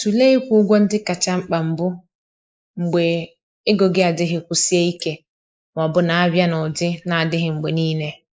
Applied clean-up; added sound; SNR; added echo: neural mask model Resemble Enhance denoiser.